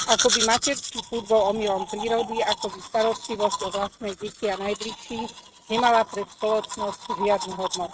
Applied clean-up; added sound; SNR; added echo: neural mask model RNNoise.